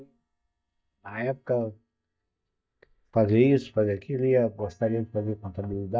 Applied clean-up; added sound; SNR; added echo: neural mask model DeepFilterNet 3.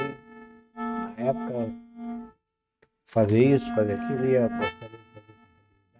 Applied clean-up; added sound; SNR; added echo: neural mask model RNNoise.